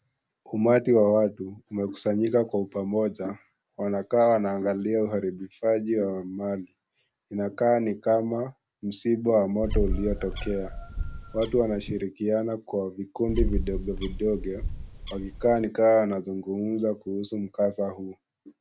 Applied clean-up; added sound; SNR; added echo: none; Bird; 4 dB; none.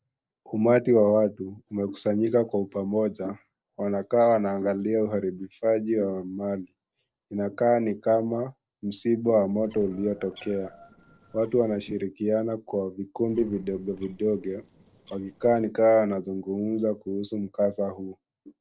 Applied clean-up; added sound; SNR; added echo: neural separator model SepFormer DNS4.